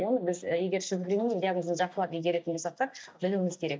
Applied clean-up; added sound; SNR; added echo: neural mask model DeepFilterNet 3.